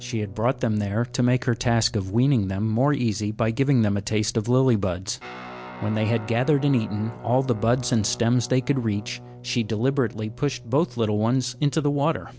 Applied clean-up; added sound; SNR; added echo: none; Guitar; 18 dB; none.